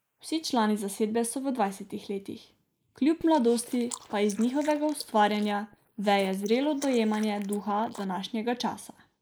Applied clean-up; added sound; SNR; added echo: neural mask model Resemble Enhance denoiser.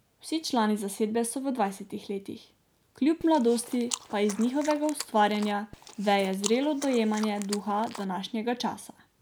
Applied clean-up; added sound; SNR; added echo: none; Chewing, mastication; 13 dB; none.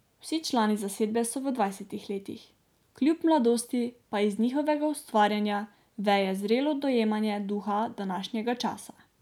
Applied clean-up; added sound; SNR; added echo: none; none; none; none.